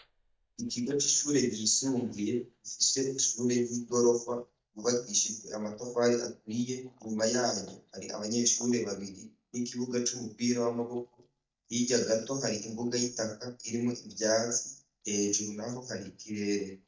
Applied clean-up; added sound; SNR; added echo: neural mask model DeepFilterNet 3.